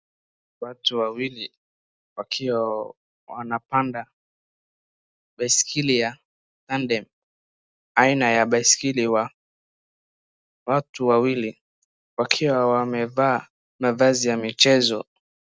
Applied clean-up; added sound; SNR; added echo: none; none; none; none.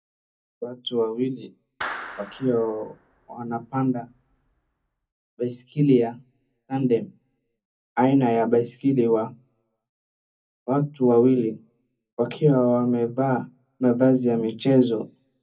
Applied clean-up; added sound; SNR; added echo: none; Clapping; 16 dB; reverberation time 0.3 s.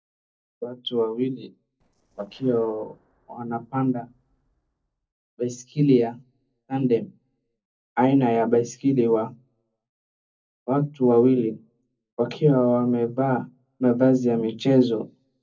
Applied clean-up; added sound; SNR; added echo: neural separator model SepFormer DNS4.